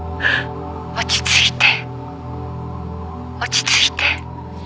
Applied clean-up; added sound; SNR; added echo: none; none; none; none.